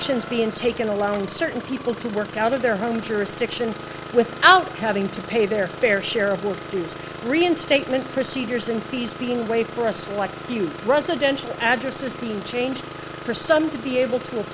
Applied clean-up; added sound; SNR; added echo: none; Engine starting; 12 dB; none.